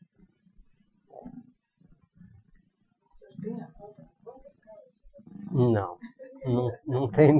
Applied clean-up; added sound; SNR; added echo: classical method Wiener filter.